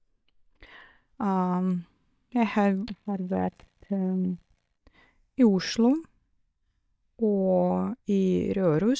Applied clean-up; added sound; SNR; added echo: neural mask model DeepFilterNet 3.